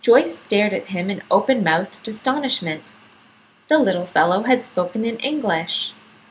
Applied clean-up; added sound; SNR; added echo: none; none; none; none.